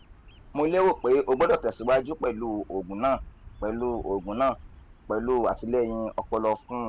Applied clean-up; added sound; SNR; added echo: none; Bird vocalization, bird call, bird song; 19 dB; none.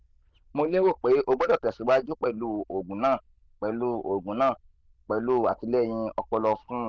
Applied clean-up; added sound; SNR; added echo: neural diffusion model UNIVERSE++.